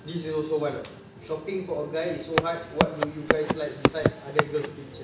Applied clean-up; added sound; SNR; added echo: none; Walk, footsteps; -4 dB; none.